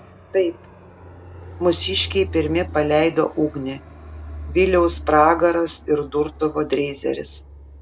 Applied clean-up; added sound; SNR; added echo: none; Fixed-wing aircraft, airplane; 14 dB; none.